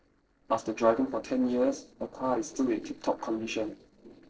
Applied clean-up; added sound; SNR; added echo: neural separator model SepFormer DNS4.